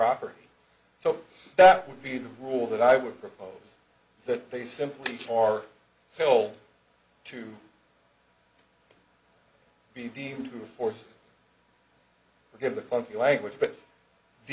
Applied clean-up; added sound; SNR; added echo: none; none; none; none.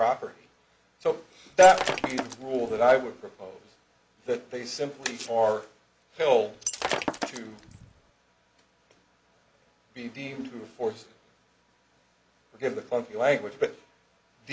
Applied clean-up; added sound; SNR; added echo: none; Shatter; 5 dB; none.